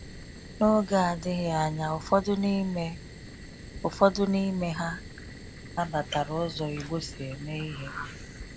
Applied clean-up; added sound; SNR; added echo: none; Fire; 14 dB; none.